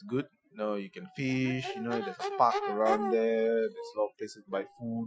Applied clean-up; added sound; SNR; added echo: classical method Wiener filter.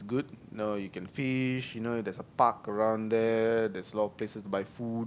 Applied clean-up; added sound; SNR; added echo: none; none; none; none.